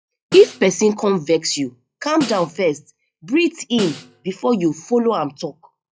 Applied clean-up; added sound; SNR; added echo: classical method log-MMSE.